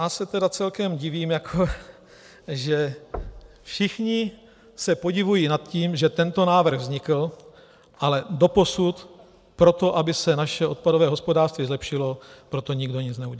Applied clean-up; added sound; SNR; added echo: none; Knock; 18 dB; none.